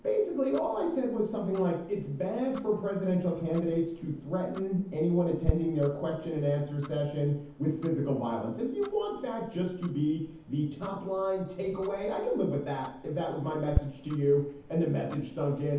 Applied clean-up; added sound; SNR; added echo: none; Tick-tock; 12 dB; reverberation time 0.7 s.